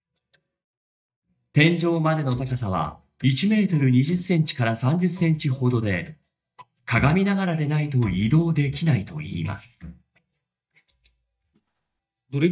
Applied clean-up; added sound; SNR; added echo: neural mask model DeepFilterNet 3.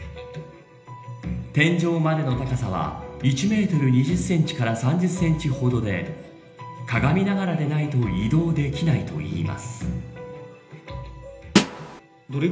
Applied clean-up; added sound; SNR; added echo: none; Snare drum; -3 dB; reverberation time 1.0 s.